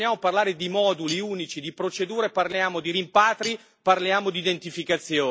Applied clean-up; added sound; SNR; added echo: none; Cutlery, silverware; 19 dB; none.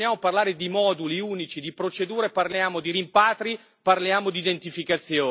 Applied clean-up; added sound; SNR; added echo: none; none; none; none.